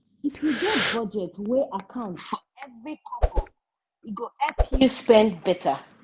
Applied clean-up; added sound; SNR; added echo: none; Whoosh, swoosh, swish + Breathing; 1 dB; none.